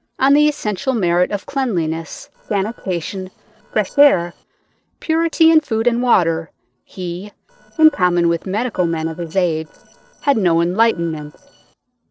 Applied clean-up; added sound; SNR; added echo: neural separator model SepFormer DNS4.